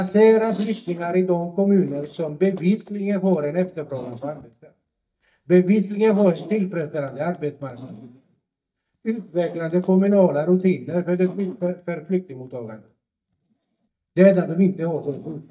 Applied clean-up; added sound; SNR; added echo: neural mask model DeepFilterNet 3.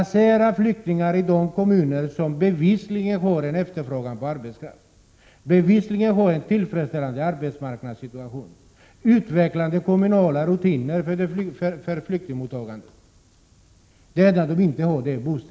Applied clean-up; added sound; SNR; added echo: none; none; none; none.